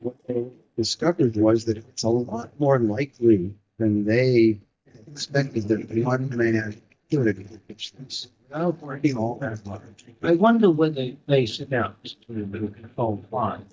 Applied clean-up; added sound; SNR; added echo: neural mask model DeepFilterNet 3.